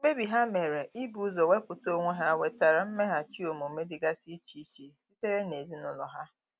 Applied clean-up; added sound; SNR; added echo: none; none; none; none.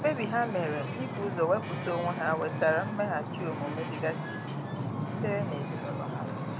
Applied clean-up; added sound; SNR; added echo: none; Wind / Ocean; 2 dB; none.